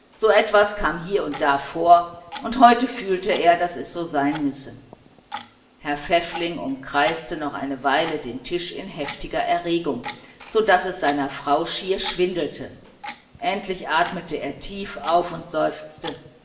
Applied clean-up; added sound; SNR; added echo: none; Clock; 18 dB; reverberation time 0.8 s.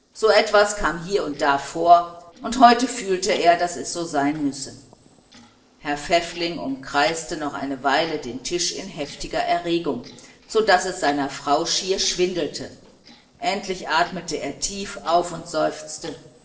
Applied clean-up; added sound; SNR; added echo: neural separator model SepFormer DNS4.